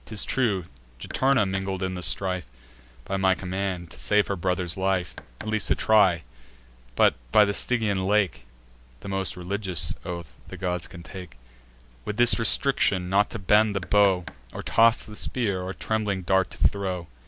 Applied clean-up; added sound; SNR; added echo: none; Knock; 18 dB; none.